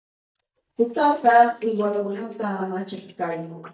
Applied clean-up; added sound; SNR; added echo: neural mask model DeepFilterNet 3.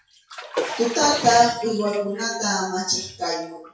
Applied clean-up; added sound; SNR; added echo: classical method WPE with log-MMSE.